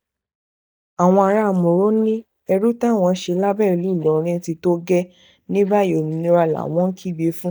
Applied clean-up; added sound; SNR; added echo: neural mask model DeepFilterNet 3.